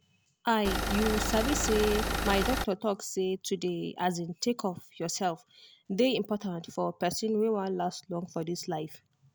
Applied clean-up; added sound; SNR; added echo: none; Engine; -1 dB; none.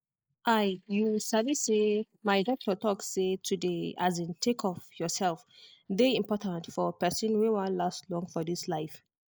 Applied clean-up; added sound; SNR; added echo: neural mask model Resemble Enhance denoiser.